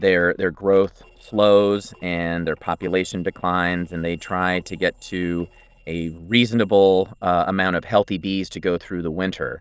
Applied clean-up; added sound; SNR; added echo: neural separator model SepFormer DNS4.